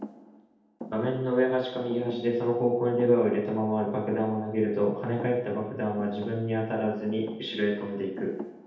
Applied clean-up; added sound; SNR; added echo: none; Thump, thud; 17 dB; reverberation time 0.8 s.